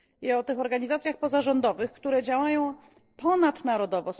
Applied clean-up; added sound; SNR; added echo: neural separator model SepFormer DNS4.